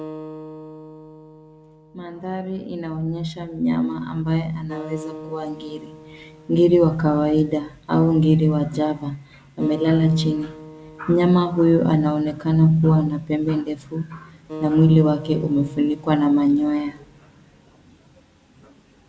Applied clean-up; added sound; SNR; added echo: none; Acoustic guitar; 19 dB; none.